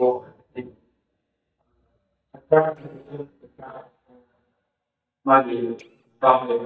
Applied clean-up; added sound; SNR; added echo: neural mask model DeepFilterNet 3.